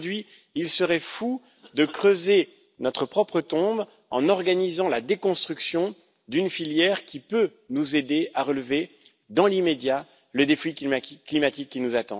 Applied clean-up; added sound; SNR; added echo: none; none; none; none.